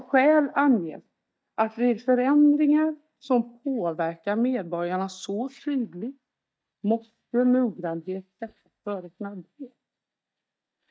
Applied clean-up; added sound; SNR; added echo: neural mask model DeepFilterNet 3.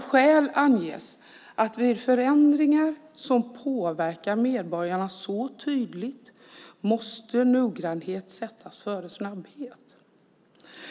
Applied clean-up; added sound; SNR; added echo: none; none; none; none.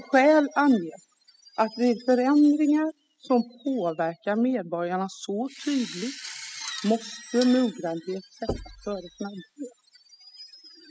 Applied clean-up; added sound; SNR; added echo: classical method spectral subtraction.